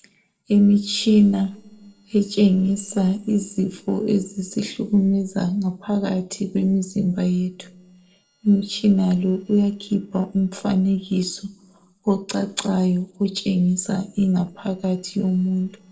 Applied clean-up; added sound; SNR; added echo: neural separator model SepFormer DNS4.